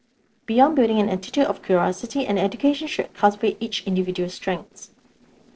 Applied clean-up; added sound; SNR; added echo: neural separator model SepFormer DNS4.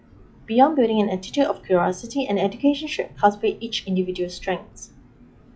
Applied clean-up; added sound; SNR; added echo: classical method log-MMSE.